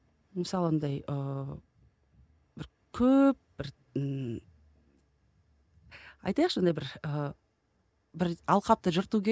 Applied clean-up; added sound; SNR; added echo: none; none; none; none.